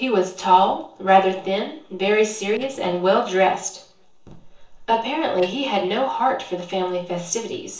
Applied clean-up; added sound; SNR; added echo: neural separator model SepFormer DNS4.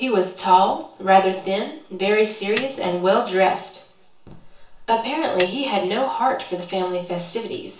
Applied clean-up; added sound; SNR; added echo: none; Snare drum; 13 dB; reverberation time 0.7 s.